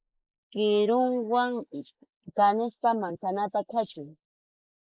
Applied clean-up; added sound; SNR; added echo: neural mask model Resemble Enhance denoiser.